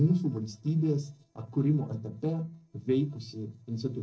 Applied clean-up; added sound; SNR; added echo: neural separator model SepFormer DNS4.